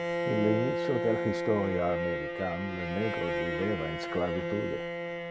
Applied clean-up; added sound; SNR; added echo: none; Bowed string instrument; 0 dB; none.